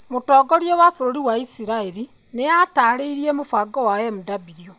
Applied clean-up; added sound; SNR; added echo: none; none; none; none.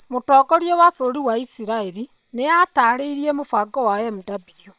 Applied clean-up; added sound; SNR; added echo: neural separator model SepFormer WHAM!.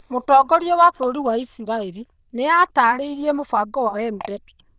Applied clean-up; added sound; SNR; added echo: neural diffusion model UNIVERSE++.